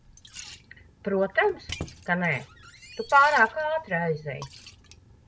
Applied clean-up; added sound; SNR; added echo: none; Liquid + Squeak; 17 dB; none.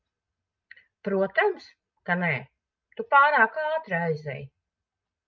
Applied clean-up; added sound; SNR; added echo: none; none; none; none.